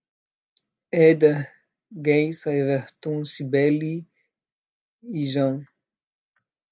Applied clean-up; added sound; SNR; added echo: none; none; none; none.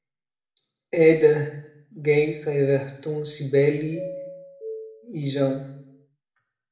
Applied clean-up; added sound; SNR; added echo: none; Doorbell; 14 dB; reverberation time 0.7 s.